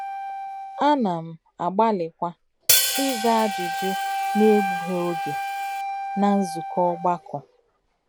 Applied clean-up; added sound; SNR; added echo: none; Wind instrument, woodwind instrument + Hi-hat; 3 dB; none.